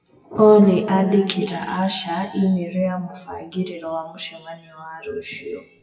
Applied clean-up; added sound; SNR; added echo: classical method WPE with log-MMSE.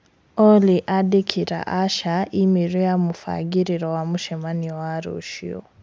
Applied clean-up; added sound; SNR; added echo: none; none; none; none.